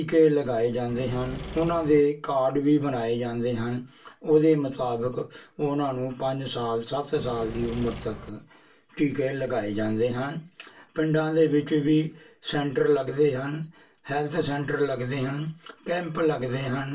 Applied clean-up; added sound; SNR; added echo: none; Engine / Mechanisms; 12 dB; reverberation time 0.2 s.